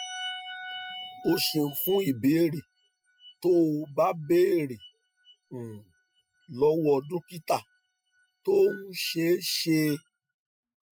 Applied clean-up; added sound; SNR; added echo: classical method Wiener filter.